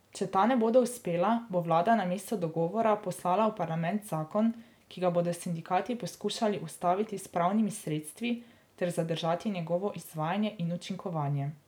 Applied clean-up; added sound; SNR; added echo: none; none; none; none.